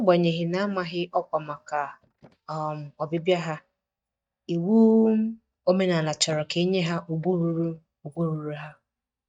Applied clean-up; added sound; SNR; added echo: neural mask model DeepFilterNet 3.